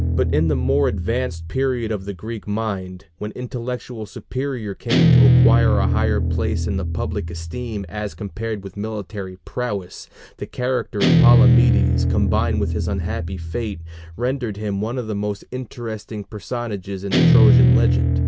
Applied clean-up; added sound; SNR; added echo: none; Guitar; -4 dB; none.